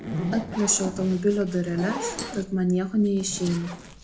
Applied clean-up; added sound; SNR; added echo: none; Zipper (clothing); 9 dB; reverberation time 0.3 s.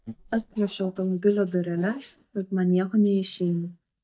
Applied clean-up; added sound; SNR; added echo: neural mask model DeepFilterNet 3.